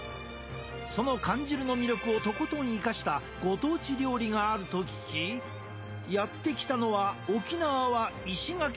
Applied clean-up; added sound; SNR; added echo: none; none; none; none.